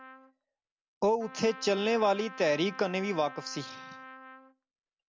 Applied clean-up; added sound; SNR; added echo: none; Trumpet; 16 dB; none.